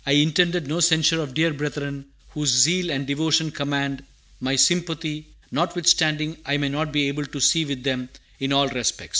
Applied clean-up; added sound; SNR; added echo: none; none; none; none.